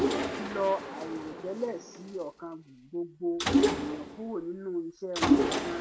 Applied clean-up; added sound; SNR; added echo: none; Mechanisms; -4 dB; none.